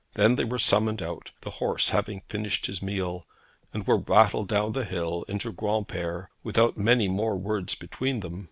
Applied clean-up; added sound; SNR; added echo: none; none; none; none.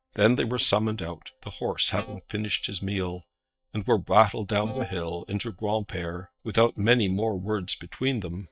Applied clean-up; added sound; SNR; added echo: neural mask model DeepFilterNet 3.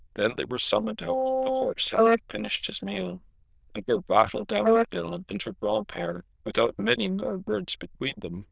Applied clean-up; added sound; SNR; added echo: neural diffusion model UNIVERSE++.